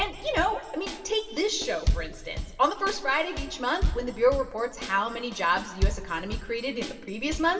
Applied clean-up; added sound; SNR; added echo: none; Bass drum / Snare drum / Drum kit; 5 dB; reverberation time 1.7 s.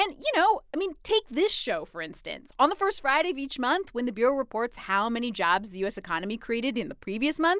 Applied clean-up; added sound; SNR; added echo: none; none; none; none.